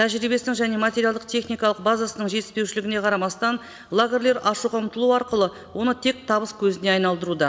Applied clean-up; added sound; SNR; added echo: none; none; none; none.